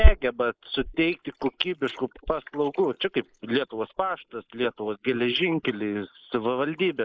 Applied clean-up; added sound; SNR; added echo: neural mask model Resemble Enhance denoiser.